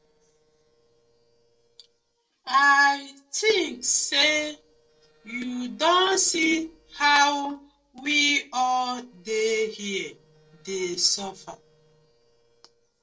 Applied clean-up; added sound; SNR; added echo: neural separator model SepFormer DNS4.